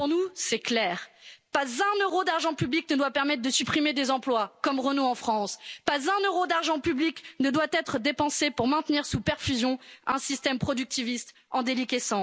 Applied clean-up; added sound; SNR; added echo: none; none; none; none.